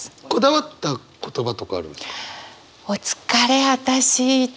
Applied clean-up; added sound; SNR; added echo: none; none; none; none.